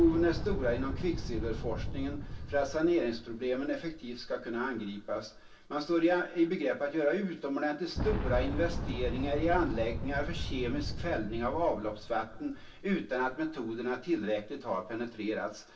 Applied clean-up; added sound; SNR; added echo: none; Boom; 6 dB; reverberation time 0.2 s.